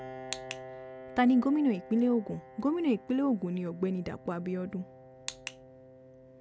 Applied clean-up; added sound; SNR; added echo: none; Piano; 17 dB; none.